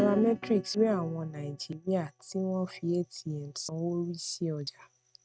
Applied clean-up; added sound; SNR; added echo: neural mask model RNNoise.